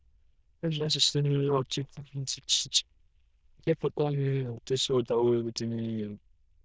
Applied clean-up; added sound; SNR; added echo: neural diffusion model UNIVERSE++.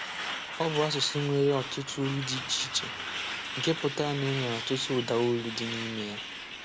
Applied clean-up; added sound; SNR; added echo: none; Truck; 6 dB; none.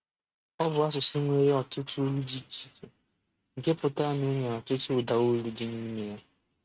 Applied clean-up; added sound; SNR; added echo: neural mask model RNNoise.